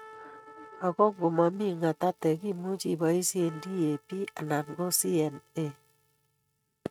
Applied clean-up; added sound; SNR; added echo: neural mask model RNNoise.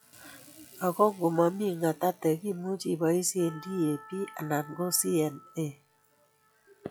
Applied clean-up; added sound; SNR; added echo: classical method log-MMSE.